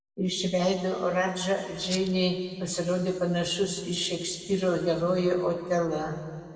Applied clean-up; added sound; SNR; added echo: none; Rattle (instrument); 10 dB; reverberation time 2.2 s.